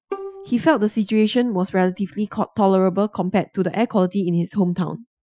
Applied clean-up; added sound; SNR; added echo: classical method Wiener filter.